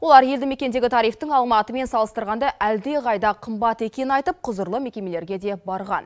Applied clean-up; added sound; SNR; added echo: none; none; none; none.